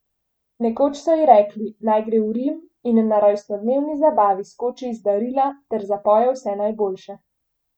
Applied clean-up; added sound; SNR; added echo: none; none; none; none.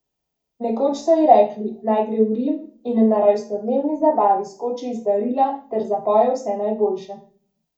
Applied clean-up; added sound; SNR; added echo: none; none; none; reverberation time 0.4 s.